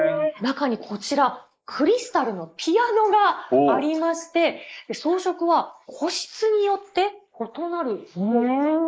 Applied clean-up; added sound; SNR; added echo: neural mask model Resemble Enhance denoiser.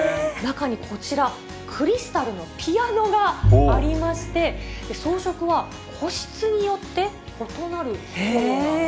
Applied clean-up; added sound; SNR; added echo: none; Bowed string instrument; 1 dB; none.